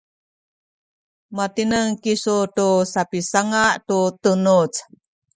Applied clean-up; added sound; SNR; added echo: none; none; none; none.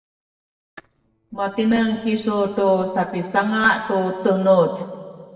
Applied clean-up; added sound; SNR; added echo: neural separator model SepFormer DNS4.